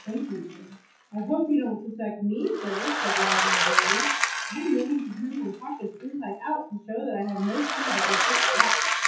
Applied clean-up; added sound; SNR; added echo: classical method WPE with log-MMSE.